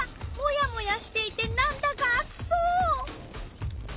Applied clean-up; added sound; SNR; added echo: none; none; none; none.